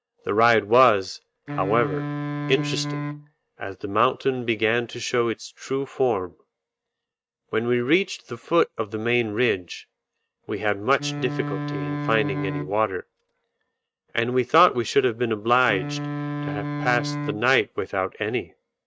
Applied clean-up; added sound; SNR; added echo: neural mask model RNNoise.